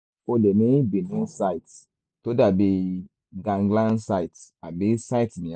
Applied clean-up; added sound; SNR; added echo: none; none; none; none.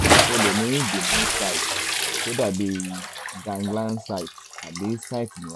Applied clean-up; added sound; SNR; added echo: none; Bathtub (filling or washing) / Splash, splatter; -4 dB; none.